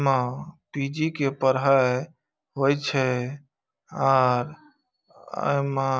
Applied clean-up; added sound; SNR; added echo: none; none; none; none.